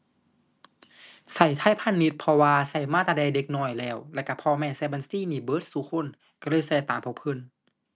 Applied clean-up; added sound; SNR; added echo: none; none; none; none.